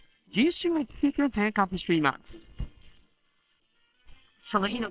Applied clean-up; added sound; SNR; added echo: neural separator model SepFormer WHAMR!.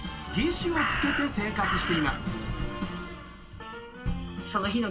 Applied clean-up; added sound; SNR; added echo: none; Crow; 1 dB; reverberation time 0.2 s.